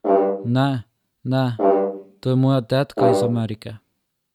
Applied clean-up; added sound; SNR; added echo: neural mask model RNNoise.